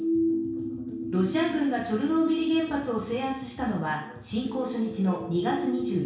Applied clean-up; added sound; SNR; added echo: none; none; none; reverberation time 0.6 s.